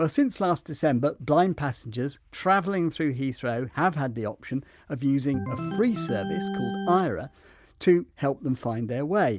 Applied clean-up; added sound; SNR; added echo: none; Organ; 7 dB; none.